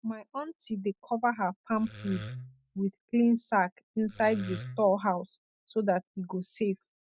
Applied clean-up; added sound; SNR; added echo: neural mask model DeepFilterNet 3.